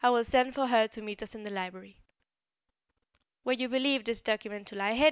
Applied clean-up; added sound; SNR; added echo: none; none; none; none.